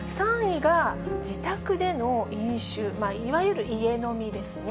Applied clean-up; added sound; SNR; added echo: none; Bowed string instrument + Wind instrument, woodwind instrument; 12 dB; none.